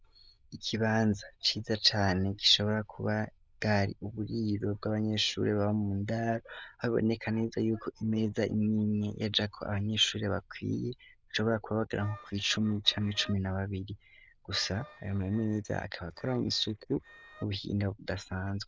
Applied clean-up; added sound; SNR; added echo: neural diffusion model UNIVERSE++.